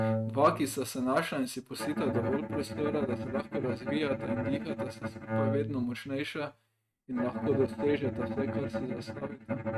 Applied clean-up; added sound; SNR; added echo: neural mask model RNNoise.